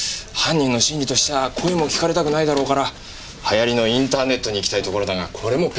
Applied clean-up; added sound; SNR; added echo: none; none; none; none.